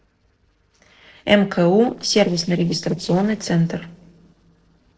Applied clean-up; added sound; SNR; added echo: neural separator model SepFormer DNS4.